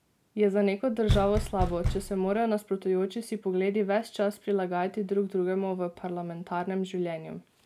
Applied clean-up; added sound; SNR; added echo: none; Knock; 2 dB; none.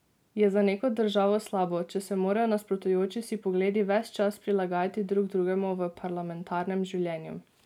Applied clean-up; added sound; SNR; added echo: none; none; none; none.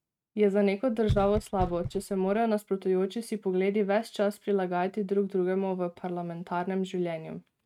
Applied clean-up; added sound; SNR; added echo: neural mask model RNNoise.